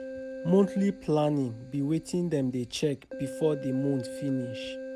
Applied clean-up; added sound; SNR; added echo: none; Keyboard (musical); 12 dB; none.